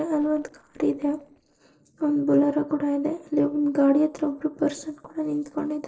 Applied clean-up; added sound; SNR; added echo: neural separator model SepFormer DNS4.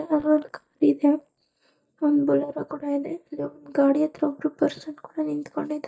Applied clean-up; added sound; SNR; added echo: neural mask model DeepFilterNet 3.